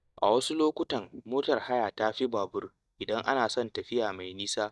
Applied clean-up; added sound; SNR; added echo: neural mask model DeepFilterNet 3.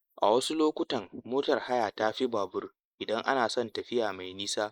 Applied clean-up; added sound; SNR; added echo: neural mask model Resemble Enhance denoiser.